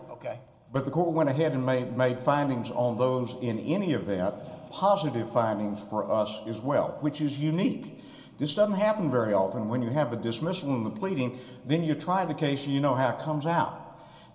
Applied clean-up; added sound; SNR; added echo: none; none; none; reverberation time 0.7 s.